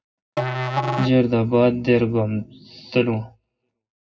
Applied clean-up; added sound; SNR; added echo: none; Musical instrument; 7 dB; reverberation time 0.4 s.